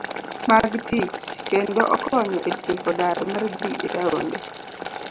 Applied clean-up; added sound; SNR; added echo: none; Boiling; 7 dB; none.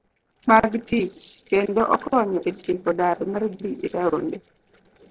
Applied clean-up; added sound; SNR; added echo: neural separator model SepFormer DNS4.